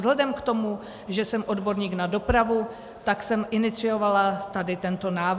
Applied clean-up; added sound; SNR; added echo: none; none; none; none.